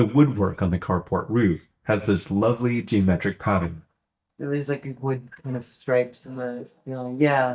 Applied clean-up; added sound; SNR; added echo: neural mask model DeepFilterNet 3.